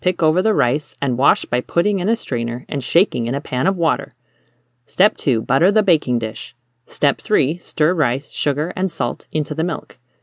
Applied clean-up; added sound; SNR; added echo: none; none; none; none.